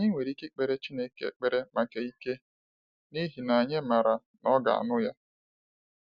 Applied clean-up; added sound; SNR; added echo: none; none; none; none.